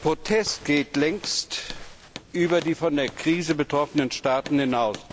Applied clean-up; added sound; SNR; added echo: none; Walk, footsteps + Hammer; 18 dB; none.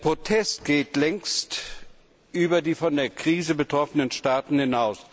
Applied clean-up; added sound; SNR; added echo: none; none; none; none.